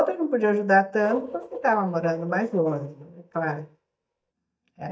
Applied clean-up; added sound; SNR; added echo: neural mask model DeepFilterNet 3.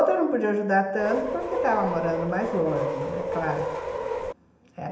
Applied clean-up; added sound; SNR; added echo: none; Subway, metro, underground; 3 dB; reverberation time 0.8 s.